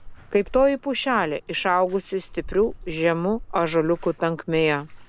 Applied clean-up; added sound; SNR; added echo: none; Bathtub (filling or washing); 16 dB; none.